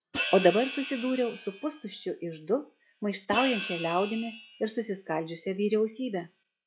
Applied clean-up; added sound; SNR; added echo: classical method log-MMSE.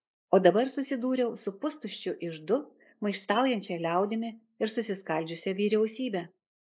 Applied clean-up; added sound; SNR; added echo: neural mask model Resemble Enhance denoiser.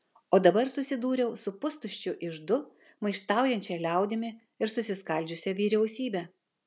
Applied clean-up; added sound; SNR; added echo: none; none; none; none.